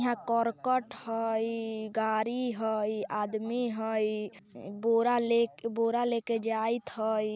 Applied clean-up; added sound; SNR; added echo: none; none; none; none.